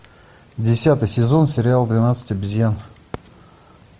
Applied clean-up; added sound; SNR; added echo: none; none; none; none.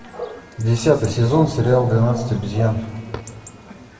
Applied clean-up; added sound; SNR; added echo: none; Bark / Chatter / Chirp, tweet / Livestock, farm animals, working animals; 14 dB; reverberation time 1.3 s.